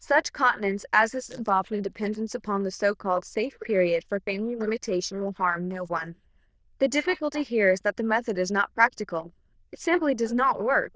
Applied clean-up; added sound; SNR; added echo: neural diffusion model UNIVERSE++.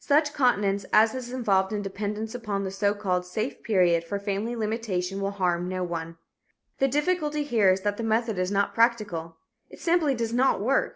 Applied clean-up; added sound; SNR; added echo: none; none; none; none.